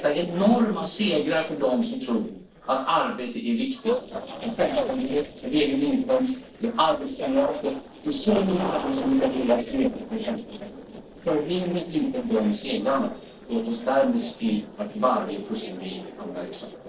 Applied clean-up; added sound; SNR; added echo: neural separator model SepFormer DNS4.